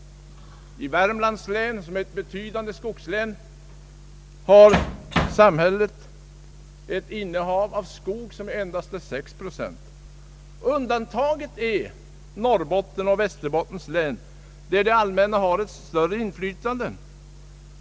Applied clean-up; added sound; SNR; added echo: none; Bass drum; 1 dB; none.